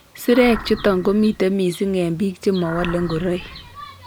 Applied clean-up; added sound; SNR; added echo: none; Animal; 15 dB; none.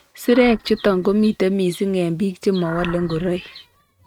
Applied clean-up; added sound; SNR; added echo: neural mask model RNNoise.